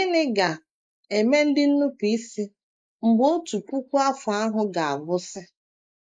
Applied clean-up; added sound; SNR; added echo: neural mask model Resemble Enhance denoiser.